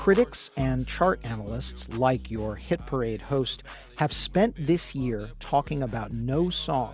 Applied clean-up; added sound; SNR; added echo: none; none; none; none.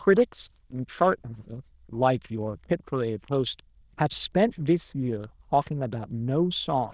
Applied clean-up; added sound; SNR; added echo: neural diffusion model UNIVERSE++.